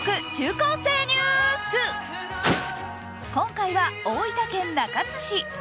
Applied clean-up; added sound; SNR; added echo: none; none; none; none.